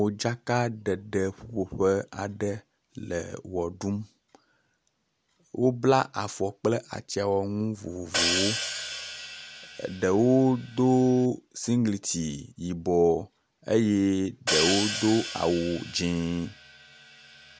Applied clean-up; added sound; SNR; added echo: none; Hi-hat; 6 dB; none.